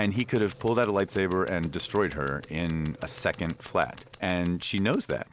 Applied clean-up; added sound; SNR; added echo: none; Scissors; 13 dB; none.